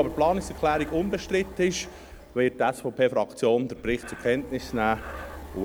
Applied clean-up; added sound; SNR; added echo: none; Breathing; 16 dB; none.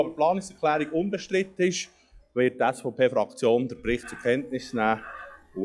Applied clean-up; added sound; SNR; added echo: classical method log-MMSE.